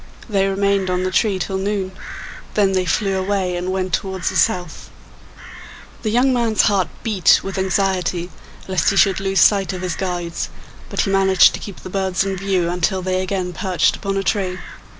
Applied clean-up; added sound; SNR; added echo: none; Crow; 17 dB; none.